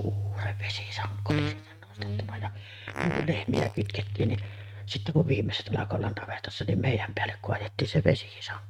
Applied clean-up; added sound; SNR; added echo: neural mask model RNNoise.